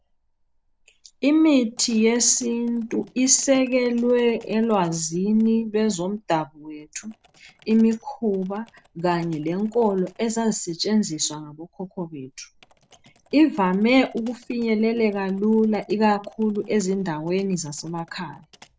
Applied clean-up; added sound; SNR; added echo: neural separator model SepFormer DNS4.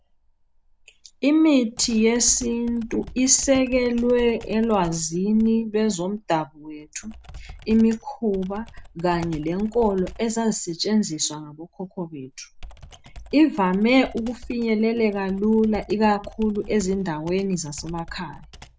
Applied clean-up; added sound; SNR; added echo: none; Computer keyboard; 19 dB; none.